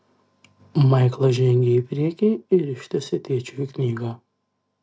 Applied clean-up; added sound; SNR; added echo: none; none; none; none.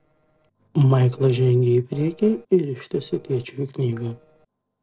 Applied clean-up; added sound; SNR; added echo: neural separator model SepFormer DNS4.